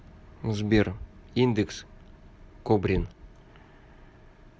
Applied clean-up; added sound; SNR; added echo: none; none; none; none.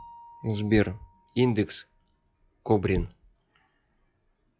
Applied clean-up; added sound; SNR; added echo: classical method log-MMSE.